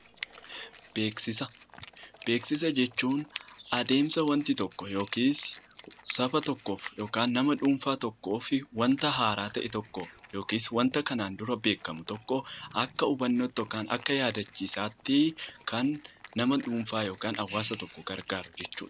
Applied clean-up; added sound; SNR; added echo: none; Wind instrument, woodwind instrument; 16 dB; none.